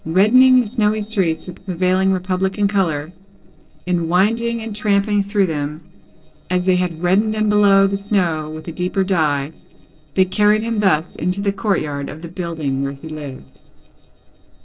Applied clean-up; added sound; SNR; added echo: neural separator model SepFormer DNS4.